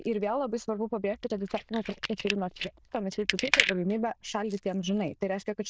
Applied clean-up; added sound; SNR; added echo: neural diffusion model UNIVERSE++.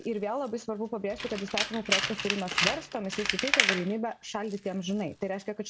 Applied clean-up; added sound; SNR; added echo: none; Tools; 0 dB; none.